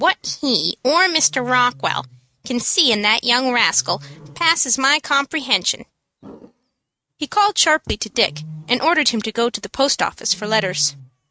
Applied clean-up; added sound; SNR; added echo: neural mask model RNNoise.